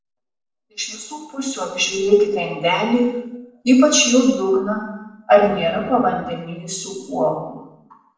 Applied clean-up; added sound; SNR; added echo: neural separator model SepFormer DNS4.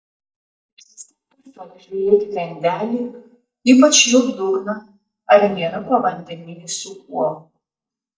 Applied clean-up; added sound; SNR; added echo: neural mask model DeepFilterNet 3.